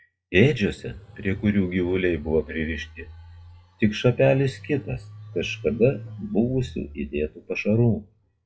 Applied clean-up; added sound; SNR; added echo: classical method WPE with log-MMSE.